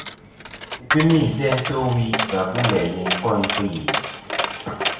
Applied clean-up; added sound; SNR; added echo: none; Coin (dropping); 2 dB; reverberation time 0.6 s.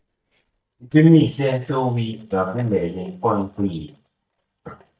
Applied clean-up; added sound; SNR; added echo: neural mask model DeepFilterNet 3.